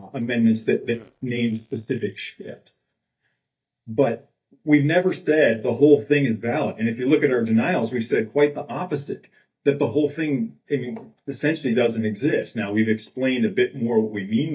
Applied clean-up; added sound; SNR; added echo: neural mask model DeepFilterNet 3.